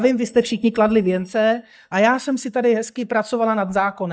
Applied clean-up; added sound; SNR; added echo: neural mask model DeepFilterNet 3.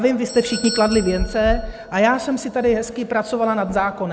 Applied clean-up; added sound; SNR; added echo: none; Doorbell; 16 dB; none.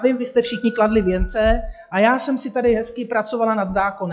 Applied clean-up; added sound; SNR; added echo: classical method log-MMSE.